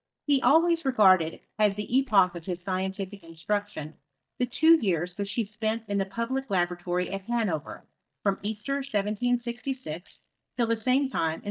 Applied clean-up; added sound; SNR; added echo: neural mask model DeepFilterNet 3.